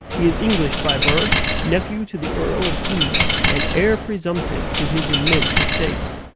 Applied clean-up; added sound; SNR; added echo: none; Coin (dropping); -2 dB; none.